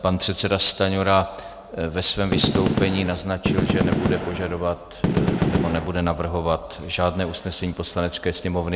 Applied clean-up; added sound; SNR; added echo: none; Gunshot, gunfire; 0 dB; none.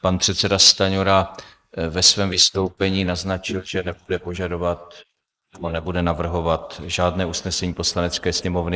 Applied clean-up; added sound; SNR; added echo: neural mask model Resemble Enhance denoiser.